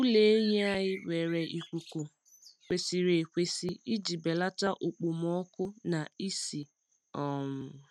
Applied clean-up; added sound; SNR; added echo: neural mask model RNNoise.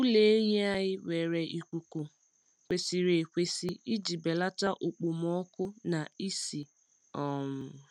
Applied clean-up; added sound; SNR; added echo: none; none; none; none.